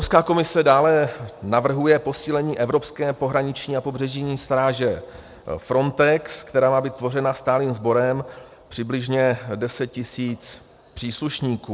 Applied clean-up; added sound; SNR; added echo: none; none; none; none.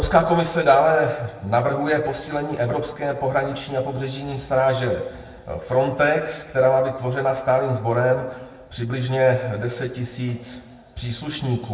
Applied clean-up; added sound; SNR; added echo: none; none; none; reverberation time 1.0 s.